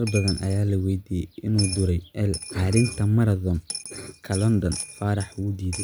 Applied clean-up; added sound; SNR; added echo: none; Coin (dropping); 13 dB; none.